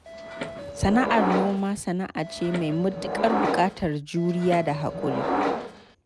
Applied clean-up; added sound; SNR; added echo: none; Subway, metro, underground; 3 dB; none.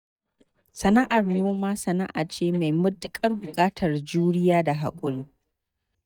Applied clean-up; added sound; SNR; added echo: neural mask model DeepFilterNet 3.